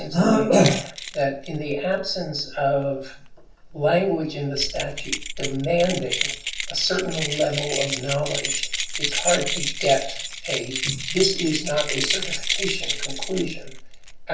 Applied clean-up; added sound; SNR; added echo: none; Keys jangling; 4 dB; reverberation time 0.4 s.